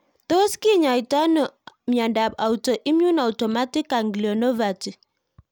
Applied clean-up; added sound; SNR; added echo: none; none; none; none.